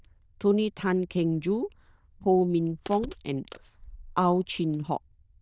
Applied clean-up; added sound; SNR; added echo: neural diffusion model UNIVERSE++.